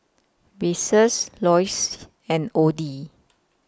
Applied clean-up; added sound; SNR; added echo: none; none; none; none.